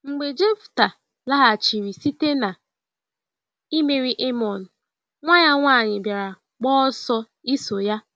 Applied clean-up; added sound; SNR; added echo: none; none; none; none.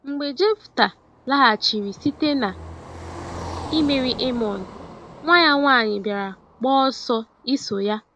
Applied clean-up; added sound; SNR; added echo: none; Car passing by; 16 dB; none.